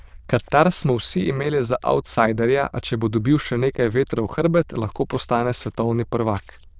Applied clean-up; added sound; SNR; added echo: neural diffusion model UNIVERSE++.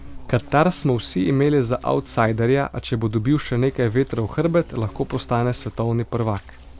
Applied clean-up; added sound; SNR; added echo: none; Insect; 18 dB; none.